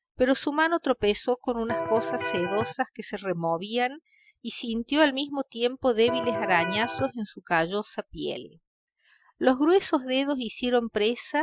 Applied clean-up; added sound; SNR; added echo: classical method Wiener filter.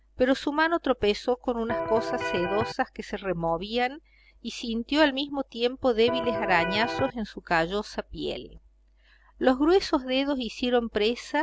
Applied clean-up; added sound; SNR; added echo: none; Electric guitar; 3 dB; none.